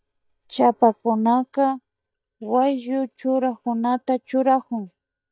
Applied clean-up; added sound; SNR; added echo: neural mask model DeepFilterNet 3.